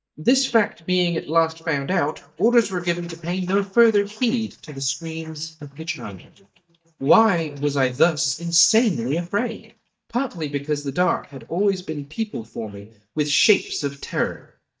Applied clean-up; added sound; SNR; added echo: neural mask model DeepFilterNet 3.